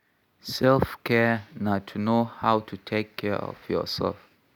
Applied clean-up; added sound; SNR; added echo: none; none; none; none.